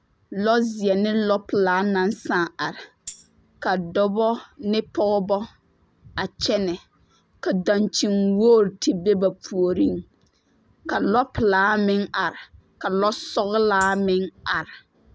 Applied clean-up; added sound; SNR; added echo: none; Tambourine; 17 dB; none.